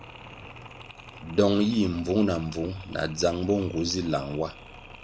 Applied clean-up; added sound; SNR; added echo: none; Mechanisms; 17 dB; none.